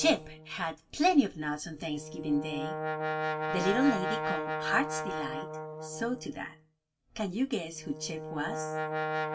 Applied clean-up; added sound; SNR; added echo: none; Brass instrument; 4 dB; reverberation time 0.2 s.